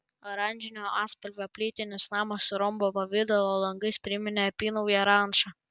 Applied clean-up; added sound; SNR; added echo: none; none; none; none.